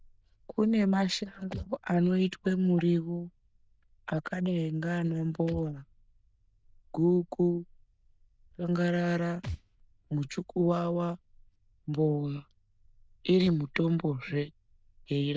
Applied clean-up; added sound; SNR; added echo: neural diffusion model UNIVERSE++.